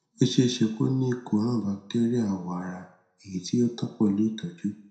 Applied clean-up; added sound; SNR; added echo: none; none; none; reverberation time 0.6 s.